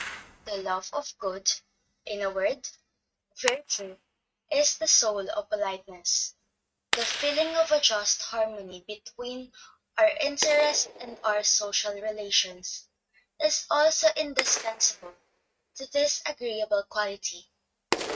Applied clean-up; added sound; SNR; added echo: neural mask model RNNoise.